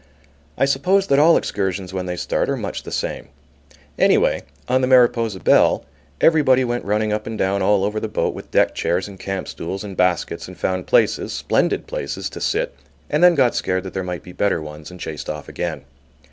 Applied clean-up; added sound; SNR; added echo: none; none; none; none.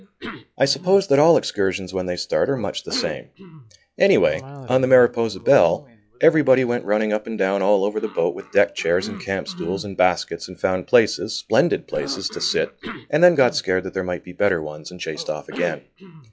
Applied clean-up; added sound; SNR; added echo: classical method log-MMSE.